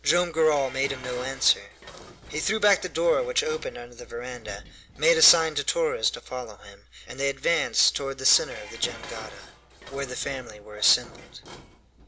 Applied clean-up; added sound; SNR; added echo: none; Dishes, pots, and pans; 18 dB; none.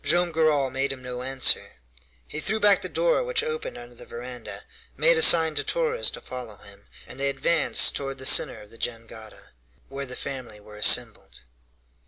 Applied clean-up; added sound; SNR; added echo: none; none; none; none.